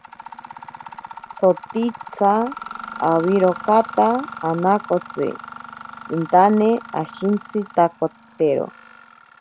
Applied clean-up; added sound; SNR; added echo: none; Mechanisms; 15 dB; none.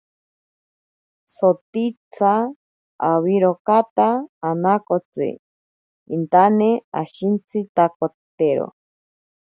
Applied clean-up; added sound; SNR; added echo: none; none; none; none.